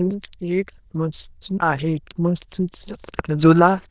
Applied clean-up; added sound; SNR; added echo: neural diffusion model UNIVERSE++.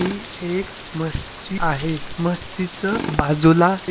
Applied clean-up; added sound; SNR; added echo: none; Rain + Tools; 10 dB; none.